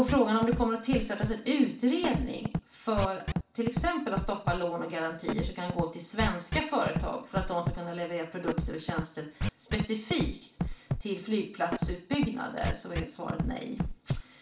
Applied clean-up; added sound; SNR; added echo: none; Scratching (performance technique); 3 dB; reverberation time 0.4 s.